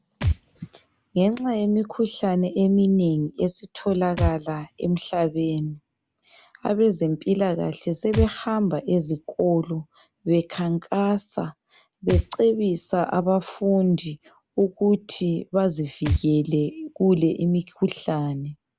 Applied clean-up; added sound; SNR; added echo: none; Thump, thud; 11 dB; none.